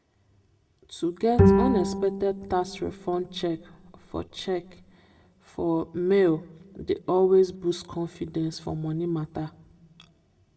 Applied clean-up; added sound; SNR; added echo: none; Bowed string instrument; -1 dB; reverberation time 0.5 s.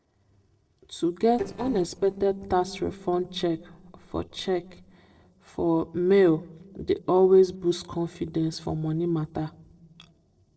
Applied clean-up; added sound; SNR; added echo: neural separator model SepFormer DNS4.